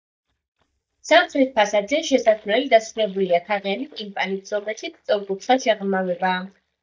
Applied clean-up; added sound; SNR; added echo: neural mask model DeepFilterNet 3.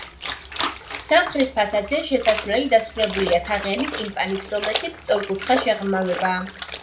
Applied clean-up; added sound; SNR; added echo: none; Trickle, dribble / Splash, splatter; 7 dB; reverberation time 0.3 s.